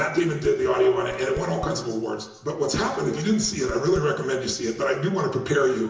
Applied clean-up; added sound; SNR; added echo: none; Dishes, pots, and pans; 17 dB; reverberation time 1.0 s.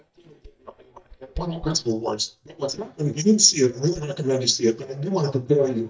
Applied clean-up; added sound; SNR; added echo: neural mask model DeepFilterNet 3.